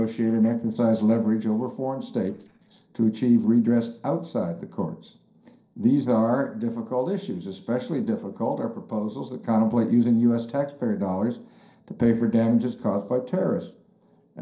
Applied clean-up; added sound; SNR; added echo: neural separator model SepFormer DNS4.